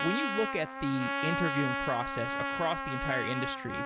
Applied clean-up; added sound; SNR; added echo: none; Trumpet; 0 dB; none.